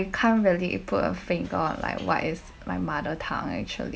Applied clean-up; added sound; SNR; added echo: none; none; none; none.